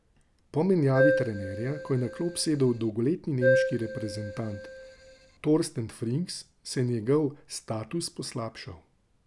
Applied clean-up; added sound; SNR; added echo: none; Keyboard (musical); 1 dB; none.